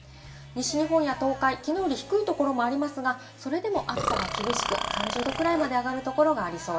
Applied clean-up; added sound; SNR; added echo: none; Burping, eructation; 3 dB; reverberation time 0.5 s.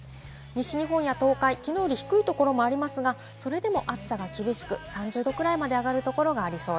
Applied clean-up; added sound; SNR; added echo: none; none; none; none.